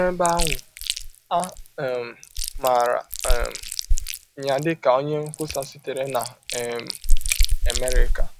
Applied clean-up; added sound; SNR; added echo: none; Chewing, mastication; -4 dB; none.